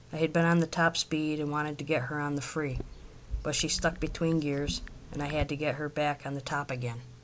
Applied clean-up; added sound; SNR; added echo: none; Chatter / Chirp, tweet / Car passing by / Typing; 10 dB; none.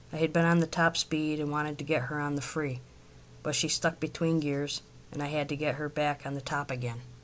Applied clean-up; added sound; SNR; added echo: none; none; none; none.